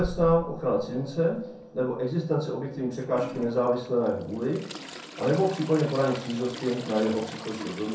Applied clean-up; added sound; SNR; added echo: none; Trickle, dribble / Toilet flush; 15 dB; reverberation time 0.5 s.